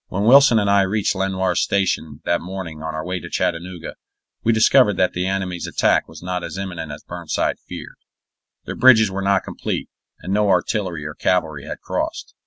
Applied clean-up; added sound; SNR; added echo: none; none; none; none.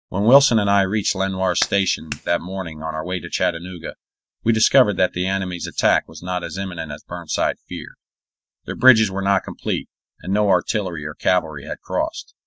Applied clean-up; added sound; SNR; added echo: neural mask model DeepFilterNet 3.